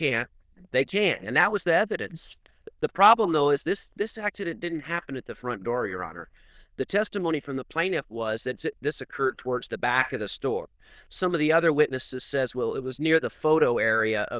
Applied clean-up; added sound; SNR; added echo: neural diffusion model UNIVERSE++.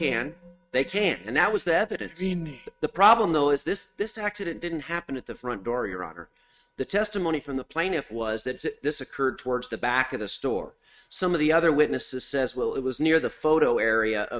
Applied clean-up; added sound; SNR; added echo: neural mask model RNNoise.